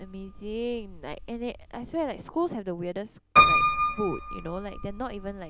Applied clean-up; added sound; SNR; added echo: none; Piano; -5 dB; none.